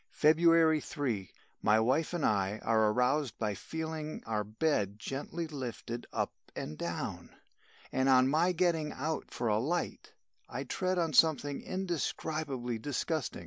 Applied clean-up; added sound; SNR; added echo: none; none; none; none.